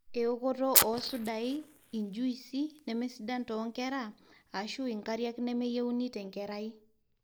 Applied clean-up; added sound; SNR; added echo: neural mask model Resemble Enhance denoiser.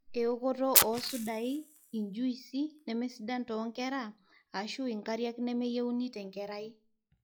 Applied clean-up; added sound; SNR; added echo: classical method log-MMSE.